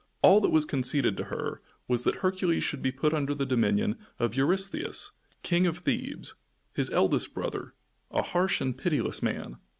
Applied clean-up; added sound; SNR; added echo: none; none; none; none.